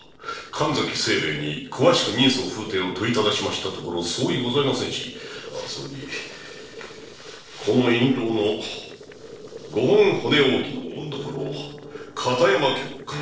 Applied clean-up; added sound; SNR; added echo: neural separator model SepFormer DNS4.